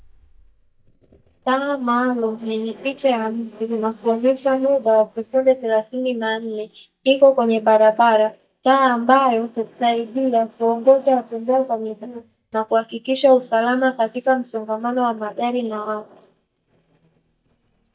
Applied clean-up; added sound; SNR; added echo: neural mask model DeepFilterNet 3.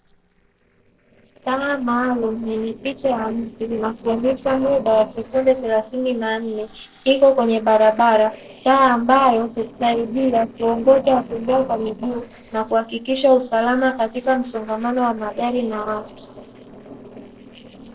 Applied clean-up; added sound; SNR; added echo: neural separator model SepFormer DNS4.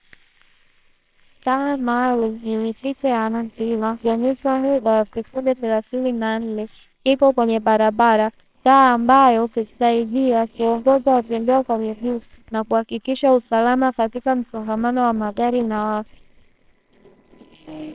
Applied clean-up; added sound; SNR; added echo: neural separator model SepFormer WHAMR!.